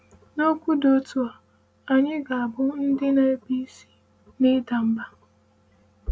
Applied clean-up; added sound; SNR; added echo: none; none; none; none.